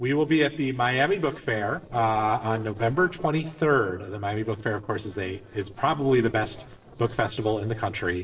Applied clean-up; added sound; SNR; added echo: neural separator model SepFormer DNS4.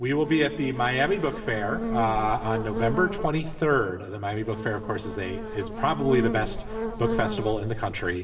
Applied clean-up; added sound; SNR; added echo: none; Buzz; 5 dB; reverberation time 2.3 s.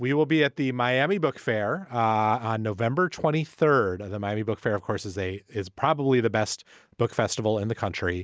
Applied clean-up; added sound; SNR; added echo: none; none; none; none.